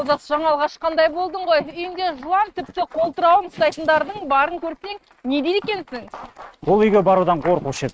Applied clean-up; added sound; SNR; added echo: neural mask model RNNoise.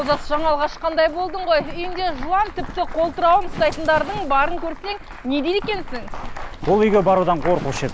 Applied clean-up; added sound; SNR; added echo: none; Livestock, farm animals, working animals; 9 dB; none.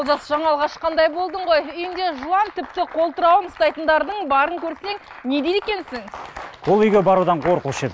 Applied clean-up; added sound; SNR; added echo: none; none; none; none.